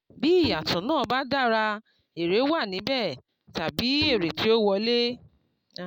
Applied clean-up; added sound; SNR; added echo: none; Bowed string instrument; 13 dB; none.